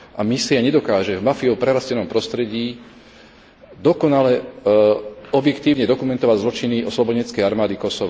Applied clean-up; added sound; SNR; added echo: none; none; none; none.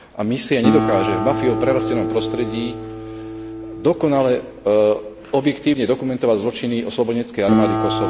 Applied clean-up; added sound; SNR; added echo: none; Acoustic guitar; 4 dB; none.